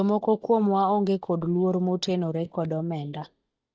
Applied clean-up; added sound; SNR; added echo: neural mask model DeepFilterNet 3.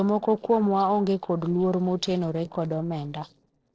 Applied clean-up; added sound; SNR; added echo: neural separator model SepFormer DNS4.